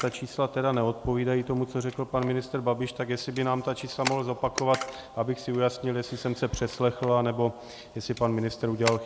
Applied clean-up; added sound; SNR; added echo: none; Camera; 14 dB; none.